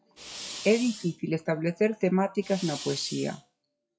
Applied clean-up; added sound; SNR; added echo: classical method WPE with log-MMSE.